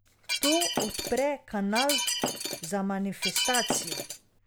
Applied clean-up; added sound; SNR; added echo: none; Shatter; 0 dB; none.